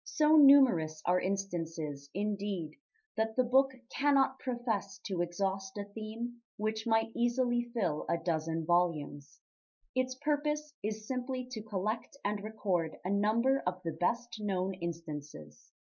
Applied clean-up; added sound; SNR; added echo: neural mask model Resemble Enhance denoiser.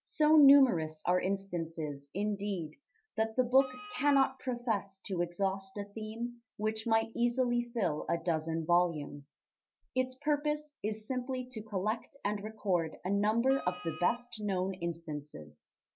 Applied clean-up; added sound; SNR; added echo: none; Wind instrument, woodwind instrument; 17 dB; none.